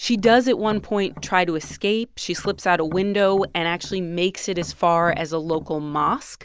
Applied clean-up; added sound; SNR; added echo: none; Tap; 18 dB; none.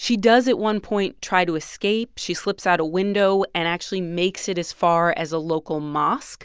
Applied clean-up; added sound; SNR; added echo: none; none; none; none.